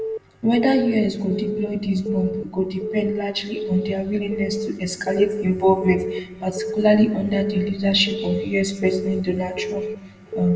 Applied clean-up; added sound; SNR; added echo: none; Alarm / Keyboard (musical); 8 dB; reverberation time 1.2 s.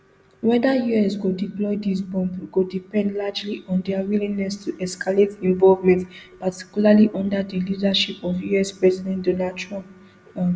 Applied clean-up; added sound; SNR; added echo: none; none; none; none.